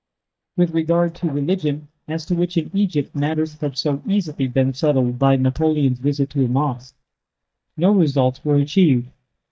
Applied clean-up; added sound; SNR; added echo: neural mask model DeepFilterNet 3.